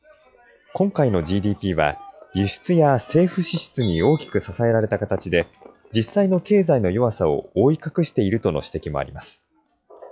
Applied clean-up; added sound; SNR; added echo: classical method log-MMSE.